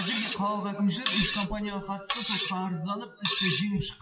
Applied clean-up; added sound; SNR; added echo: classical method WPE with log-MMSE.